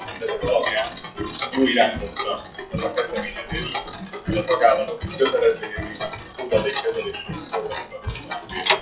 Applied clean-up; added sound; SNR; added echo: classical method WPE with log-MMSE.